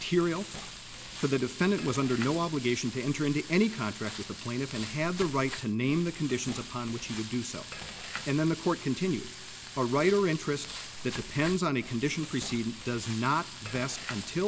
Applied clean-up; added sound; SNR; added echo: none; Frying (food); 12 dB; none.